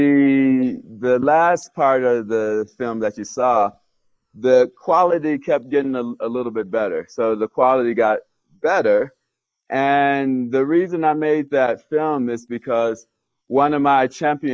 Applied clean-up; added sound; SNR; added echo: neural mask model Resemble Enhance denoiser.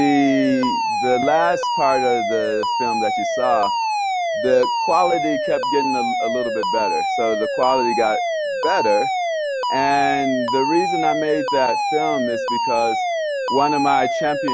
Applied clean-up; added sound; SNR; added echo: none; Alarm; 0 dB; none.